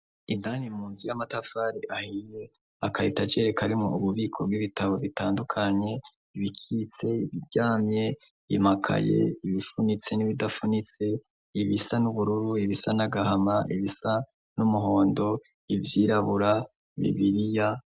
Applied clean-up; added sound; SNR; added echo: none; none; none; none.